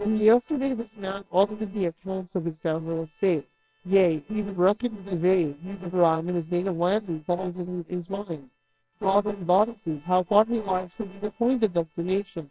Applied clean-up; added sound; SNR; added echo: neural separator model SepFormer WHAMR!.